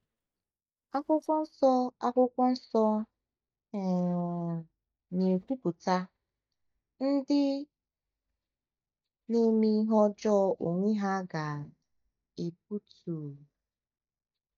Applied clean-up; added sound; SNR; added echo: neural mask model DeepFilterNet 3.